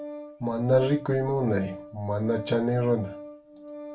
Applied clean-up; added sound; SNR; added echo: none; Organ; 14 dB; reverberation time 0.2 s.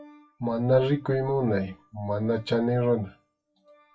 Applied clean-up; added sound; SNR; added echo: classical method WPE with log-MMSE.